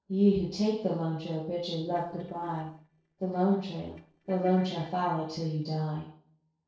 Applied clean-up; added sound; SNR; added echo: neural separator model SepFormer DNS4.